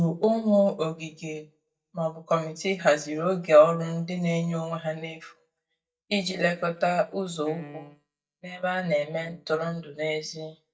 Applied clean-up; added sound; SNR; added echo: neural mask model DeepFilterNet 3.